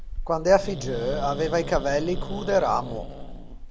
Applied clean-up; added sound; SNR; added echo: none; Growling; 7 dB; none.